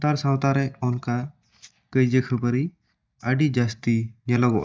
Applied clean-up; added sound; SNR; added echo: neural mask model DeepFilterNet 3.